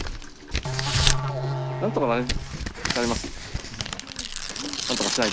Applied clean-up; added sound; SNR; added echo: none; Musical instrument + Tearing; -3 dB; none.